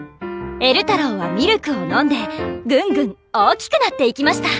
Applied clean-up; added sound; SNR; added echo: none; none; none; none.